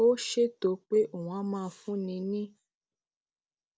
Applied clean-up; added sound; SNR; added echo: none; none; none; none.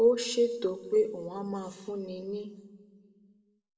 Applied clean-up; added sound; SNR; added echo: none; none; none; reverberation time 1.1 s.